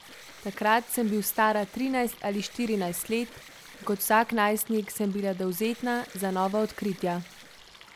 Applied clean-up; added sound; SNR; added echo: none; Stream + Alarm; 20 dB; none.